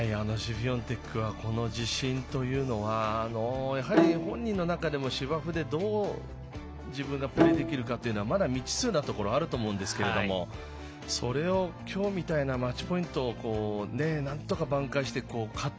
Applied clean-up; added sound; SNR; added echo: none; Bowed string instrument; -1 dB; none.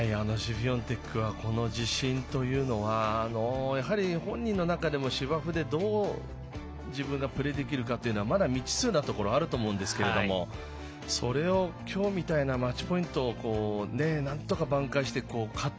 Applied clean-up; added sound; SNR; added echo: none; none; none; none.